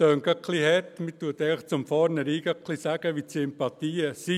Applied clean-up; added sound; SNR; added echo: none; none; none; none.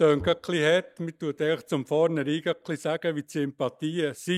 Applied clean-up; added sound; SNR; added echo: neural mask model DeepFilterNet 3.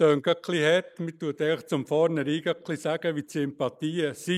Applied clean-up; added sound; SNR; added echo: neural mask model Resemble Enhance denoiser.